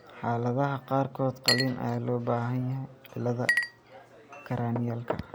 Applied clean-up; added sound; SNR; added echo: none; Chink, clink; 5 dB; none.